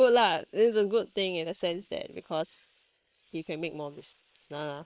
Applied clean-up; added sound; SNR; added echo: neural separator model SepFormer WHAM!.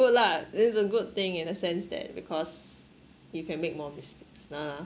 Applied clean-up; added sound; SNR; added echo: none; none; none; none.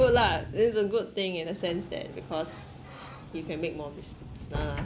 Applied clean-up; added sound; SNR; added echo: none; Sliding door; 9 dB; none.